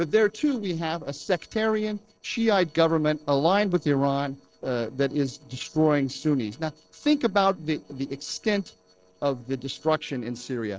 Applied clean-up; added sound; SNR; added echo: neural separator model SepFormer DNS4.